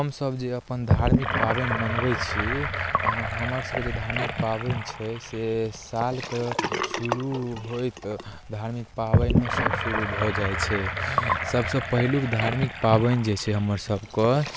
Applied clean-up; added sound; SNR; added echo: none; Sink (filling or washing) / Gurgling; 1 dB; none.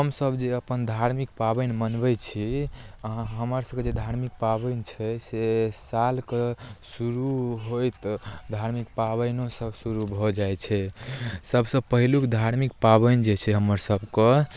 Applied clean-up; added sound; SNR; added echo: none; none; none; none.